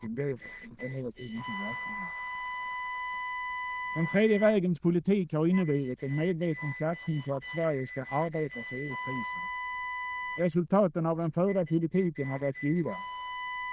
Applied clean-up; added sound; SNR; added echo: neural diffusion model UNIVERSE++.